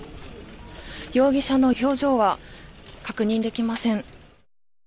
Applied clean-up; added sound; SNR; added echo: none; none; none; none.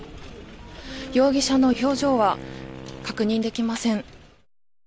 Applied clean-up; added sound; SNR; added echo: none; Wind instrument, woodwind instrument; 15 dB; none.